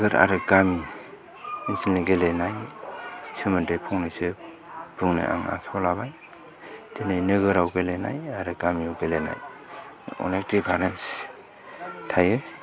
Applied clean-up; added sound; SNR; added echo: none; none; none; none.